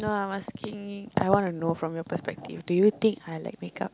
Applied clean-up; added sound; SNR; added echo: none; none; none; none.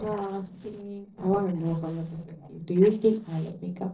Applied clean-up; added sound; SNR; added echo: neural separator model SepFormer DNS4.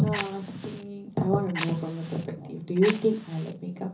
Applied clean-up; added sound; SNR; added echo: none; Fire; 13 dB; reverberation time 0.5 s.